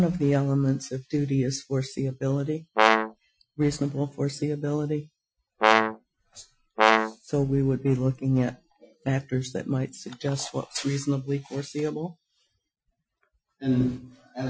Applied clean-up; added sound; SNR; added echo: classical method Wiener filter.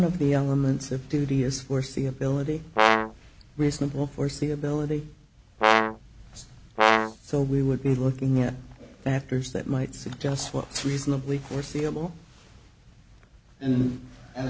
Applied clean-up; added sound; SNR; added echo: none; Brass instrument; -4 dB; none.